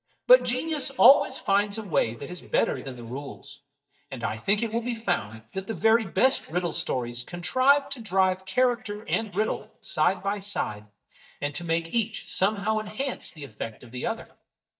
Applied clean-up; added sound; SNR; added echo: neural mask model DeepFilterNet 3.